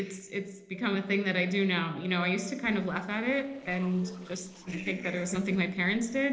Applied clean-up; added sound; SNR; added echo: neural separator model SepFormer DNS4.